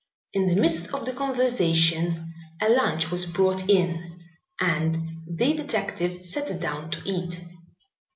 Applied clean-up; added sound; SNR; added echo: none; none; none; none.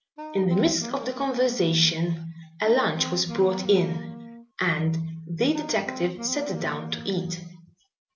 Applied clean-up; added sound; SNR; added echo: none; Wind instrument, woodwind instrument; 12 dB; none.